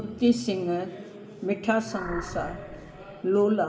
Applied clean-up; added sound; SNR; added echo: none; Animal; 13 dB; reverberation time 0.7 s.